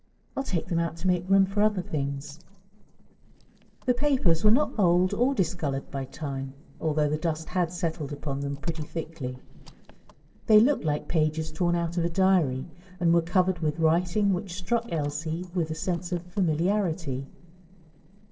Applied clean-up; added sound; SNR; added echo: neural separator model SepFormer DNS4.